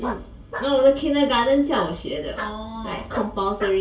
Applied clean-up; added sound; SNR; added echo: none; Bark; 13 dB; reverberation time 0.2 s.